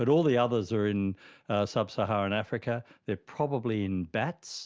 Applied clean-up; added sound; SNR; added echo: none; none; none; none.